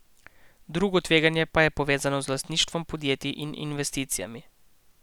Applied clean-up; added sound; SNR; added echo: none; none; none; none.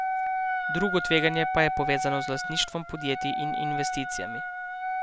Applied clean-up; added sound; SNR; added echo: none; Wind instrument, woodwind instrument; 1 dB; none.